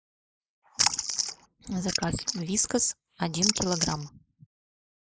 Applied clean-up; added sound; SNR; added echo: neural mask model Resemble Enhance denoiser.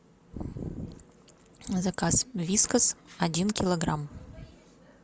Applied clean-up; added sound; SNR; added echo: none; none; none; none.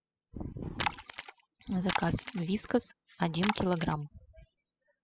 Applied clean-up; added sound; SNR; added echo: classical method spectral subtraction.